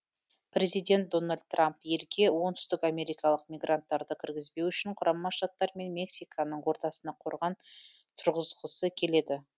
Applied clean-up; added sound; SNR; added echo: none; none; none; none.